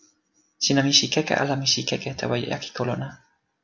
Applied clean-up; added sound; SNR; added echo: none; none; none; none.